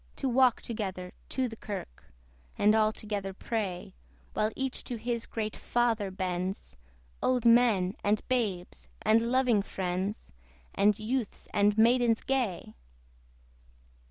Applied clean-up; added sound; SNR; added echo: none; none; none; none.